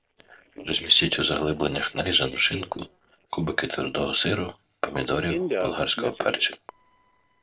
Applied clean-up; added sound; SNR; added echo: neural separator model SepFormer DNS4.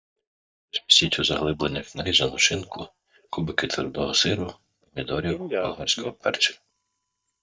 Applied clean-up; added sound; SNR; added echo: neural mask model DeepFilterNet 3.